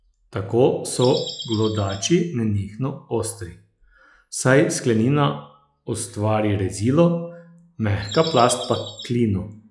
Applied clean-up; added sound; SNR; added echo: classical method log-MMSE.